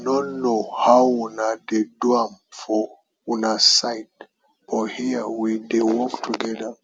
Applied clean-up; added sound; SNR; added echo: none; none; none; none.